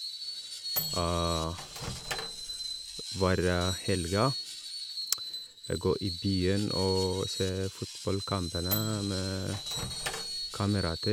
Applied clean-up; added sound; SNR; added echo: none; Microwave oven + Screech; 5 dB; none.